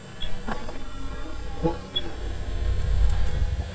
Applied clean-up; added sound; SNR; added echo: neural mask model DeepFilterNet 3.